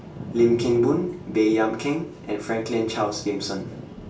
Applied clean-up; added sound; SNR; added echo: none; Thunder / Rain; 15 dB; reverberation time 0.3 s.